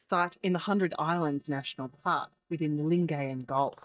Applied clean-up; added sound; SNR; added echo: neural mask model DeepFilterNet 3.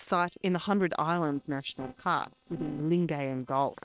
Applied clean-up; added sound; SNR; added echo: neural separator model SepFormer WHAM!.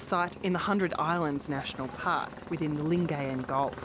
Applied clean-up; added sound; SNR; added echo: none; none; none; none.